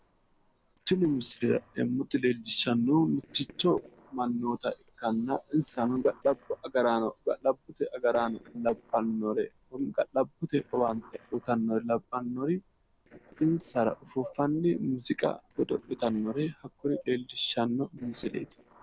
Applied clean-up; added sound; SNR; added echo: neural separator model SepFormer DNS4.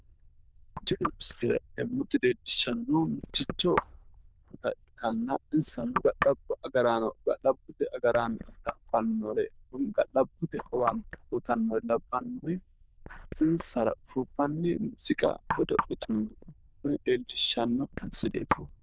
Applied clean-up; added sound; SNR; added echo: neural diffusion model UNIVERSE++.